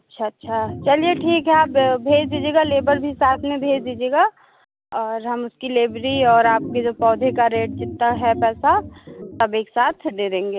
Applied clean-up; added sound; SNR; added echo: none; Organ; 12 dB; none.